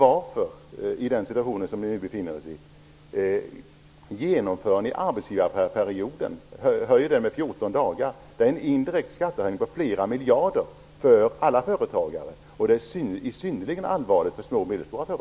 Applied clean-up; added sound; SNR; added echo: none; none; none; none.